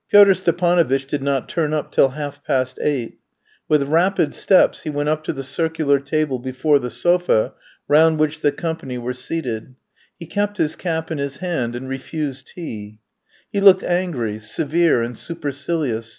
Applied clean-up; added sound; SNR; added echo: none; none; none; none.